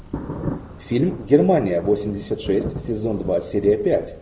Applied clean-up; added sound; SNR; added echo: none; Thunder; 12 dB; none.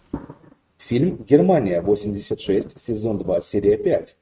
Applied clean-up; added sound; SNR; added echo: neural mask model RNNoise.